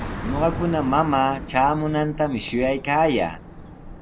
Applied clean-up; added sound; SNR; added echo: none; Car passing by; 10 dB; none.